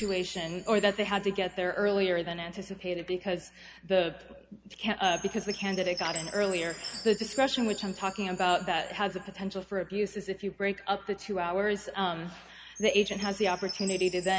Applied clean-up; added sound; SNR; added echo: none; Chime; 16 dB; none.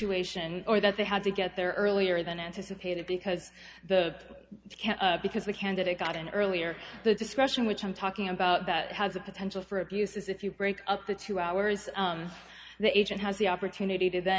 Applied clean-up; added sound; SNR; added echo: none; none; none; none.